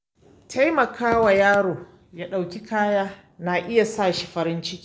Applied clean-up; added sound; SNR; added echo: none; none; none; none.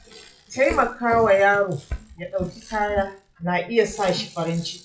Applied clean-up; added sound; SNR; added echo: classical method WPE with log-MMSE.